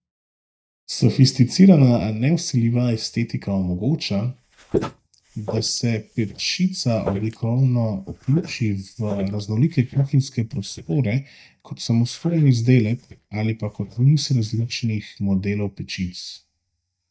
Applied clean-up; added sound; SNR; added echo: neural mask model DeepFilterNet 3.